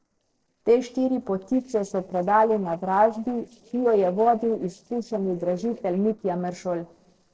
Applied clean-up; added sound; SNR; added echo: neural separator model SepFormer DNS4.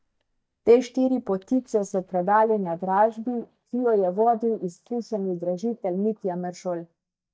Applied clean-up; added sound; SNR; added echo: neural mask model DeepFilterNet 3.